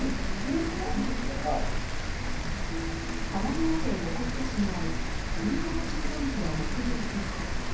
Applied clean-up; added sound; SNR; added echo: none; Rain; -3 dB; reverberation time 0.7 s.